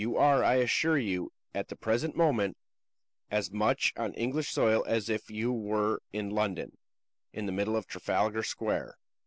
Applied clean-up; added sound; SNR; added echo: none; none; none; none.